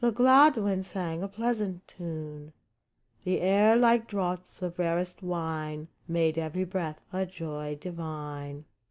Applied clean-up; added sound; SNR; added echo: none; none; none; none.